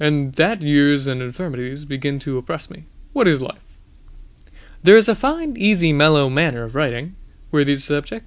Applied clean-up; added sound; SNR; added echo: none; none; none; none.